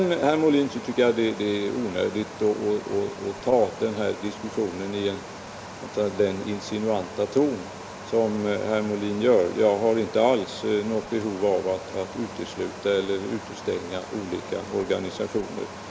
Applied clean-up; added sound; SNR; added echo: none; Wind; 14 dB; none.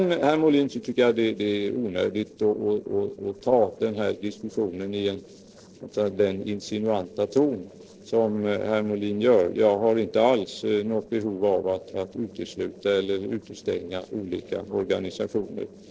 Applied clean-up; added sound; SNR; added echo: neural separator model SepFormer DNS4.